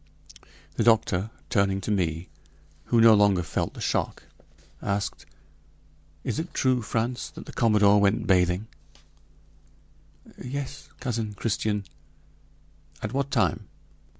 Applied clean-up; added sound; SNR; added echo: none; none; none; none.